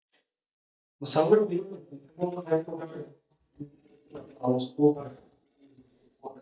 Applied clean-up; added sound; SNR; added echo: neural mask model DeepFilterNet 3.